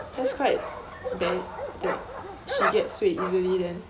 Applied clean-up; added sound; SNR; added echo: none; Bark; 3 dB; reverberation time 0.9 s.